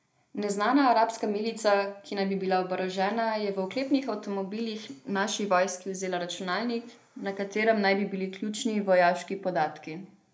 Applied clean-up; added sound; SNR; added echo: none; none; none; reverberation time 0.3 s.